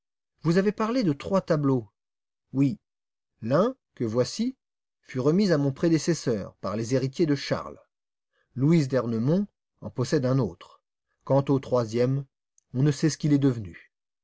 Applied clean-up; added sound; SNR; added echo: none; none; none; none.